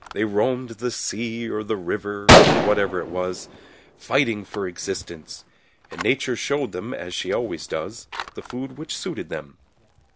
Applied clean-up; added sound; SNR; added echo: none; Gunshot, gunfire; -2 dB; none.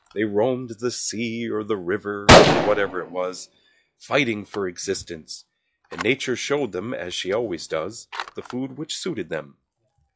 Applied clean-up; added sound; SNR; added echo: classical method log-MMSE.